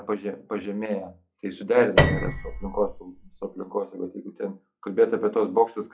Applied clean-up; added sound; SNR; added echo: classical method log-MMSE.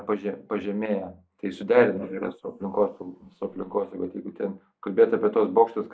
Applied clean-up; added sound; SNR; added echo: neural mask model Resemble Enhance denoiser.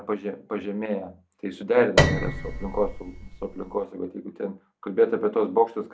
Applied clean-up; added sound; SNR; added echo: none; Piano; -1 dB; none.